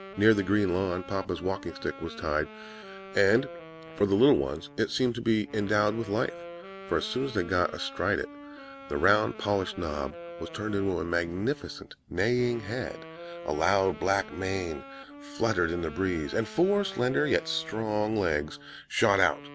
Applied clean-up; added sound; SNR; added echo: none; Wind instrument, woodwind instrument; 16 dB; none.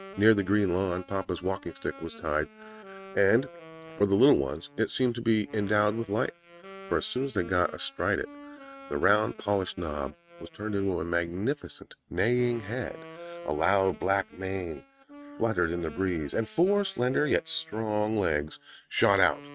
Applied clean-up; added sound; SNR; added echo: neural mask model RNNoise.